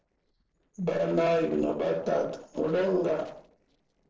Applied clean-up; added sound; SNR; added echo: neural separator model SepFormer DNS4.